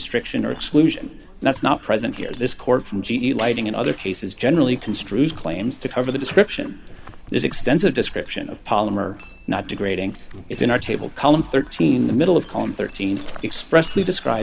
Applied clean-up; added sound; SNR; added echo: none; Chink, clink; 15 dB; none.